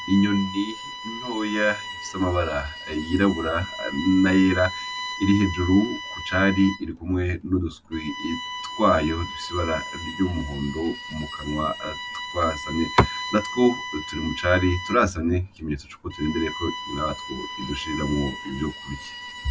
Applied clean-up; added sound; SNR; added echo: none; Bowed string instrument; 11 dB; none.